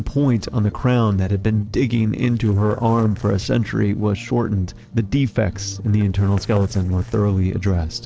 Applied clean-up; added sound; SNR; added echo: neural separator model SepFormer DNS4.